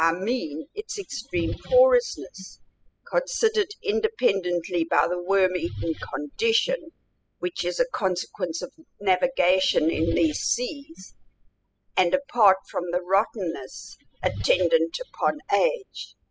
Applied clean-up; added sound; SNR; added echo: classical method spectral subtraction.